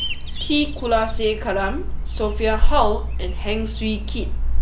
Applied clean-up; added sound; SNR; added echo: none; Bird vocalization, bird call, bird song; -3 dB; none.